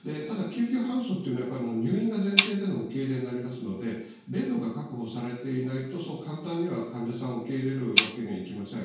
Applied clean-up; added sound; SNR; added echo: none; Tick; 5 dB; reverberation time 0.6 s.